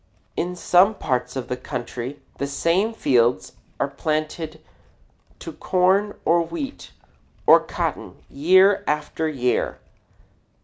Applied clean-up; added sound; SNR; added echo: none; none; none; none.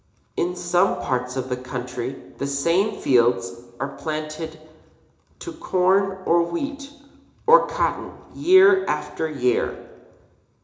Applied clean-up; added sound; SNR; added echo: none; none; none; reverberation time 0.8 s.